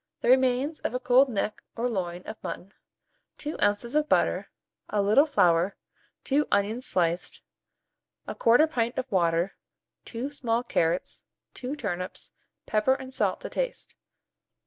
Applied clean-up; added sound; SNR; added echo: none; none; none; none.